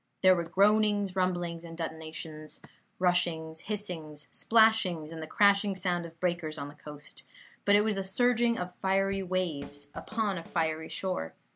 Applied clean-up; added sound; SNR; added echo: none; Drum / Drum kit; 19 dB; none.